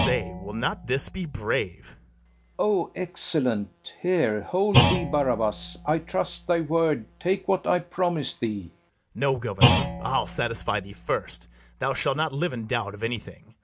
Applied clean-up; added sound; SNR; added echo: none; Thump, thud; 4 dB; none.